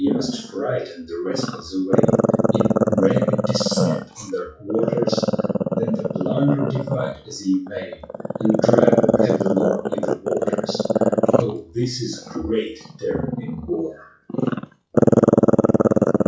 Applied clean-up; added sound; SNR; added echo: classical method WPE with log-MMSE.